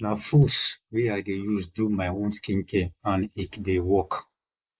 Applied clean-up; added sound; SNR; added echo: neural mask model Resemble Enhance denoiser.